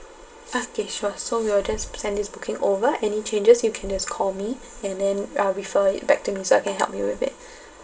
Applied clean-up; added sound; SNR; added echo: none; none; none; reverberation time 0.2 s.